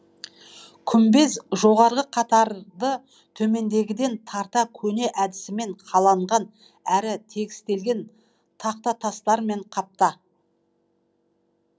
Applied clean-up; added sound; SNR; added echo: none; none; none; none.